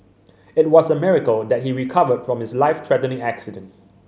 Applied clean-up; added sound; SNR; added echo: none; none; none; none.